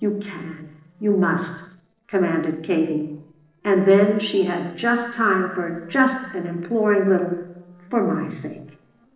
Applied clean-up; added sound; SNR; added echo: neural separator model SepFormer DNS4.